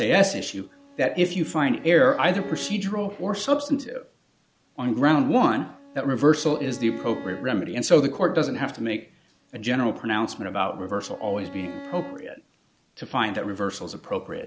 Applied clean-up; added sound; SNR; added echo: none; Bowed string instrument; 20 dB; none.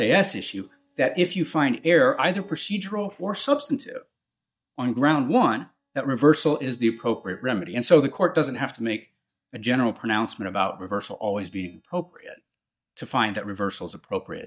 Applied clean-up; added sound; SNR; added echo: neural mask model DeepFilterNet 3.